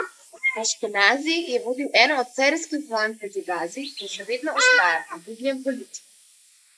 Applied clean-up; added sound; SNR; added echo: neural mask model Resemble Enhance denoiser.